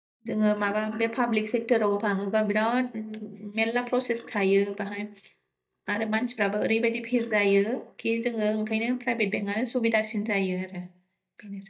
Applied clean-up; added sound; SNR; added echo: neural mask model DeepFilterNet 3.